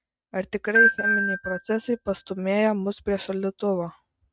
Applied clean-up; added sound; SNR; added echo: neural mask model RNNoise.